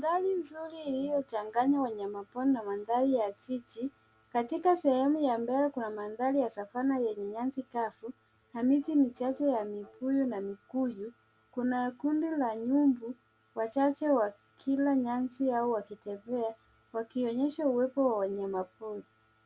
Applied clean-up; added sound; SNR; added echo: none; none; none; none.